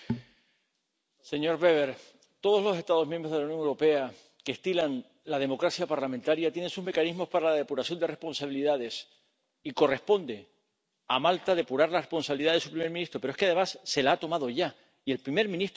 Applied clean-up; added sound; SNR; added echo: none; none; none; none.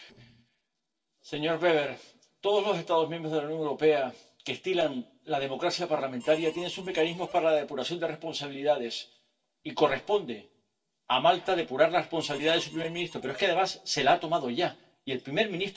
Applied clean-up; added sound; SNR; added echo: neural separator model SepFormer DNS4.